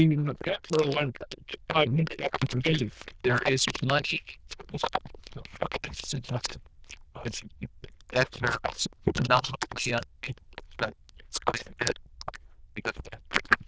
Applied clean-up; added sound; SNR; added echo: neural diffusion model UNIVERSE++.